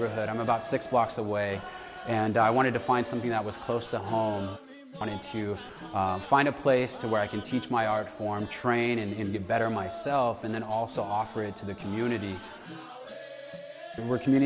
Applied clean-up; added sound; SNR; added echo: none; none; none; none.